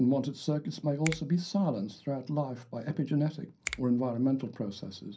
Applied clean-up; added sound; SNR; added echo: none; Finger snapping; 15 dB; reverberation time 0.3 s.